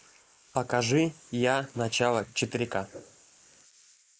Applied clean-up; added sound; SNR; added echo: neural mask model Resemble Enhance denoiser.